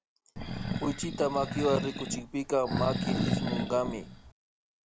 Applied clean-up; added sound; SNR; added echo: none; Animal; 1 dB; none.